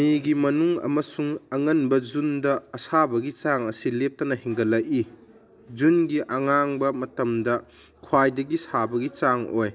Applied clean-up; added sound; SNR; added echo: none; none; none; none.